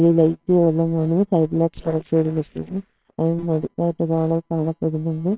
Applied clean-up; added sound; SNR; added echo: neural separator model SepFormer WHAMR!.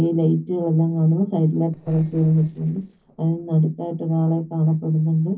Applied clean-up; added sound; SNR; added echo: neural separator model SepFormer DNS4.